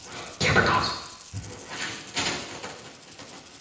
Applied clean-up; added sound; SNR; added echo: none; Rattle (instrument); 19 dB; reverberation time 0.9 s.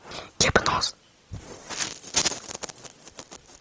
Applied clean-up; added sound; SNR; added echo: none; none; none; none.